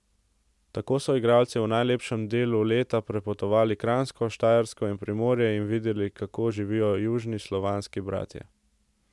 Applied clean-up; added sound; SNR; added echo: none; none; none; none.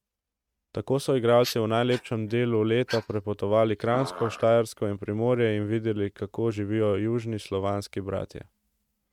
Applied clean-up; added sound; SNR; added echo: neural mask model RNNoise.